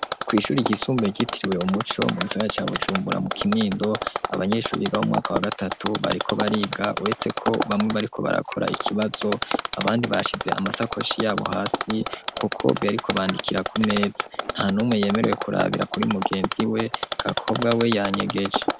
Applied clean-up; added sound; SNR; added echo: none; Mechanisms; 4 dB; none.